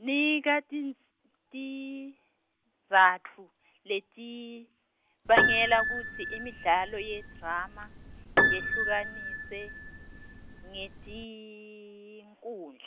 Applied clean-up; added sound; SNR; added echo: none; Piano; -1 dB; none.